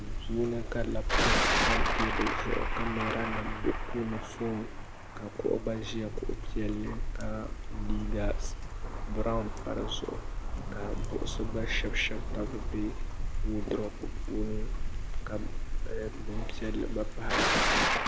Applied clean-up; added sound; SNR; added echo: none; Bark + Thunder; -5 dB; none.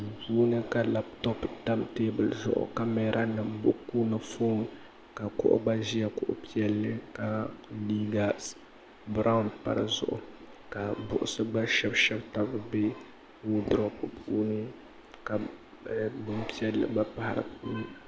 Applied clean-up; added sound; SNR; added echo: none; none; none; none.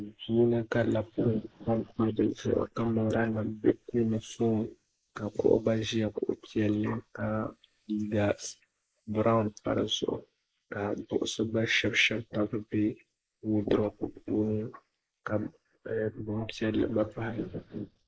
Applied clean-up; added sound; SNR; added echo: neural mask model Resemble Enhance denoiser.